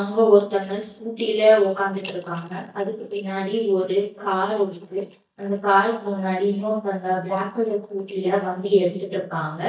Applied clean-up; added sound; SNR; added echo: neural mask model DeepFilterNet 3.